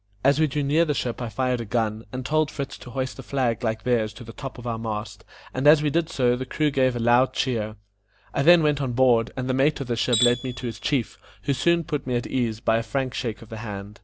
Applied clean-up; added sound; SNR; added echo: none; Tools; 5 dB; none.